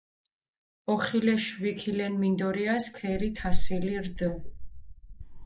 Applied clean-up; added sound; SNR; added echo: neural mask model Resemble Enhance denoiser.